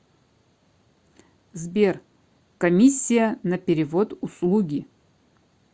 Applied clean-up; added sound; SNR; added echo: none; none; none; none.